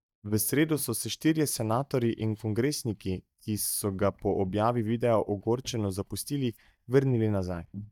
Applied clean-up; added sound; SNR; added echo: neural mask model DeepFilterNet 3.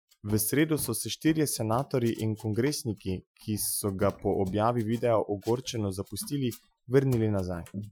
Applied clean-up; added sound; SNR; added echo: classical method Wiener filter.